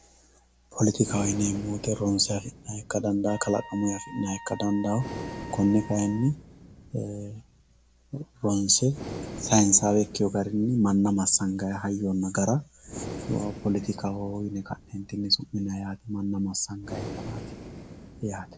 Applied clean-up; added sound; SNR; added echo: none; Trumpet + Breathing; 14 dB; none.